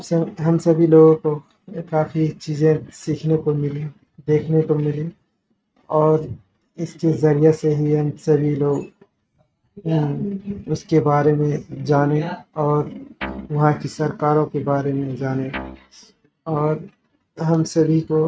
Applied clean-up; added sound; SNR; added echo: neural mask model RNNoise.